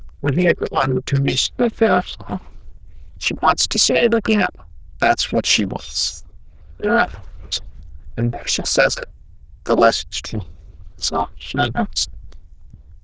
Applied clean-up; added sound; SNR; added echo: neural diffusion model UNIVERSE++.